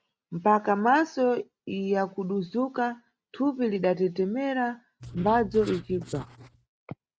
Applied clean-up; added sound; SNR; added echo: neural mask model RNNoise.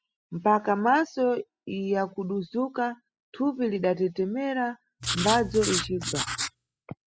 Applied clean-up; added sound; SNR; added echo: classical method spectral subtraction.